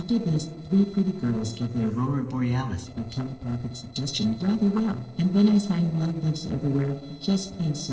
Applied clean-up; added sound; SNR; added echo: neural separator model SepFormer DNS4.